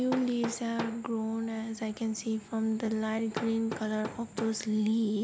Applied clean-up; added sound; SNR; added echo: none; Hammer; 12 dB; none.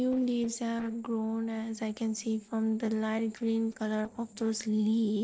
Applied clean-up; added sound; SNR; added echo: neural separator model SepFormer DNS4.